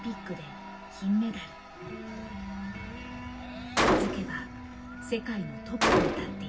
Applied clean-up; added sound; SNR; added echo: none; Gunshot, gunfire; -2 dB; reverberation time 0.4 s.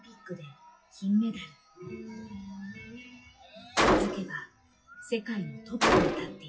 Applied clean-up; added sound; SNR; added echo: classical method WPE with log-MMSE.